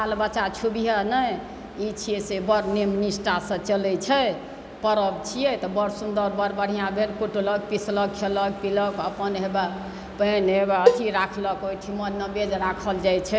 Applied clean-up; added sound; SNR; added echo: none; Cowbell; 0 dB; none.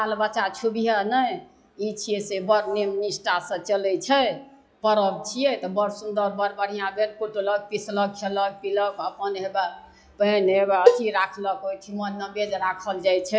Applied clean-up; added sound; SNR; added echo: classical method log-MMSE.